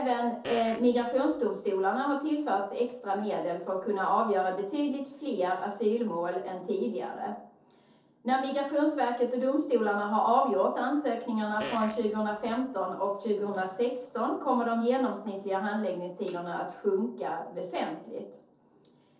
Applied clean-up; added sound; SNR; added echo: neural separator model SepFormer DNS4.